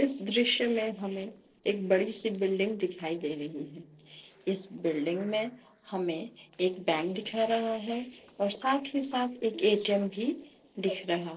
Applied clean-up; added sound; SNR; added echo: neural separator model SepFormer DNS4.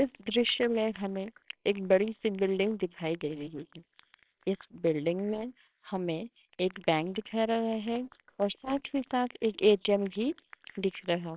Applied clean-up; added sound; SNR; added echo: neural separator model SepFormer WHAMR!.